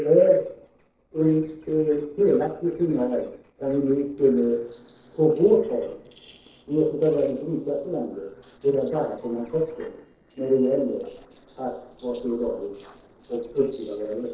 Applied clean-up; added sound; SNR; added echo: neural separator model SepFormer DNS4.